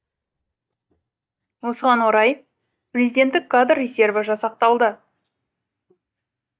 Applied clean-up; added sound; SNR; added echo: neural mask model DeepFilterNet 3.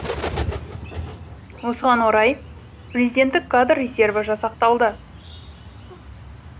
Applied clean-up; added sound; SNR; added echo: none; Bird; 12 dB; none.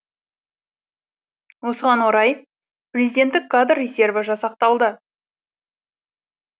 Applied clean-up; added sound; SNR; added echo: none; none; none; none.